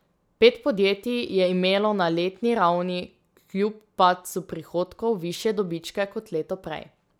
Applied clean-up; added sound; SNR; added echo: none; none; none; none.